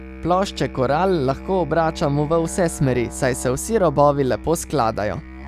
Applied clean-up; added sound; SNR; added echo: none; Musical instrument; 15 dB; none.